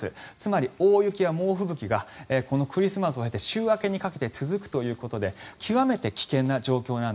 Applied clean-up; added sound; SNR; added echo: none; none; none; none.